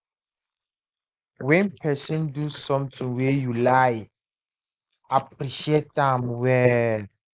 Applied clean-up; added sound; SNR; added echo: neural mask model Resemble Enhance denoiser.